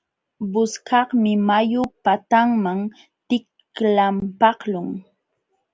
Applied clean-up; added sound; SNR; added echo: none; none; none; none.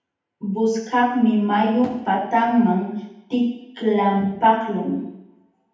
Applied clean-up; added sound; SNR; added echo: none; none; none; reverberation time 0.9 s.